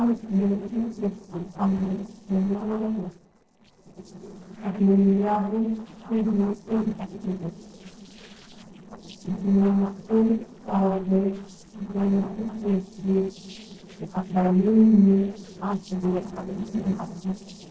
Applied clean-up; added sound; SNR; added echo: neural separator model SepFormer DNS4.